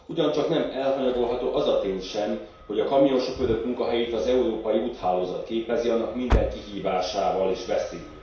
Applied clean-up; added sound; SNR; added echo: none; Engine starting; 11 dB; reverberation time 0.6 s.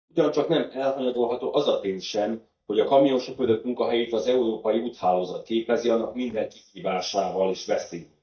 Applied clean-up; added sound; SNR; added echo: neural mask model DeepFilterNet 3.